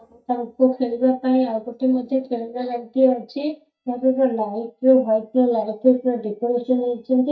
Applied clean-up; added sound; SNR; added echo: neural mask model DeepFilterNet 3.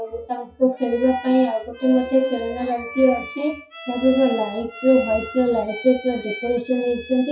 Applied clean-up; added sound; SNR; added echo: classical method WPE with log-MMSE.